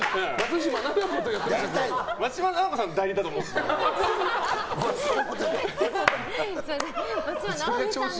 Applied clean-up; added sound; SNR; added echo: none; none; none; none.